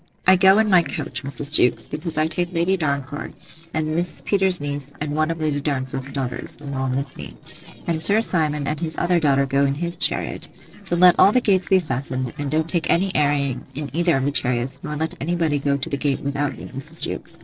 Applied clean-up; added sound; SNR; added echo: neural separator model SepFormer DNS4.